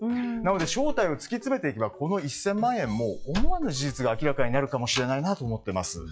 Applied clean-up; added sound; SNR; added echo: classical method log-MMSE.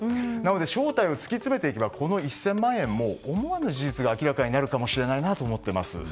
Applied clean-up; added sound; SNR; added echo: none; none; none; none.